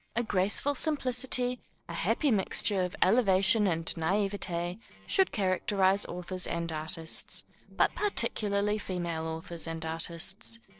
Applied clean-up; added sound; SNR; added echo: neural separator model SepFormer DNS4.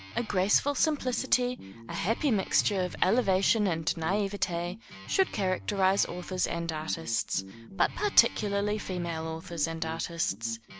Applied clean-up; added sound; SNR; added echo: none; Guitar; 15 dB; none.